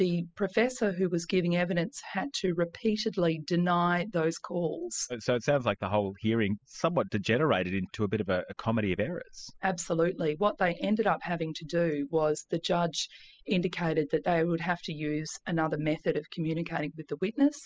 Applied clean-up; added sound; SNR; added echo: classical method spectral subtraction.